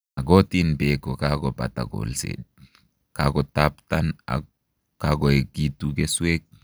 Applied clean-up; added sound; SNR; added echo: none; none; none; none.